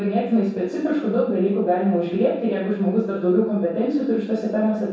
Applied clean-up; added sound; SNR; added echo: none; none; none; reverberation time 0.7 s.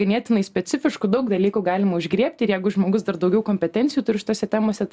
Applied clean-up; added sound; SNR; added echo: none; none; none; none.